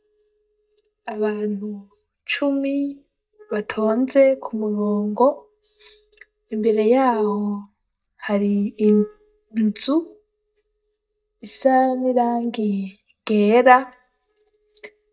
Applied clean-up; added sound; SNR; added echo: neural mask model DeepFilterNet 3.